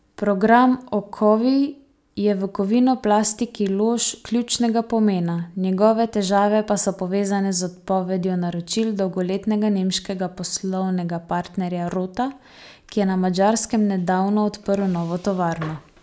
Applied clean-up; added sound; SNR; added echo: none; none; none; none.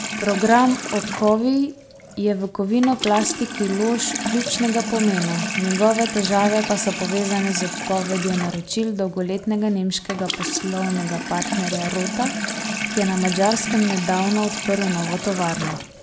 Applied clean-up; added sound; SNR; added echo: none; Sink (filling or washing) / Water tap, faucet; 6 dB; none.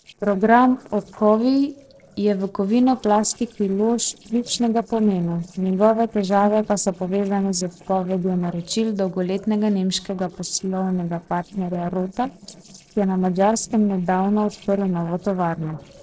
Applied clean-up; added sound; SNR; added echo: neural separator model SepFormer DNS4.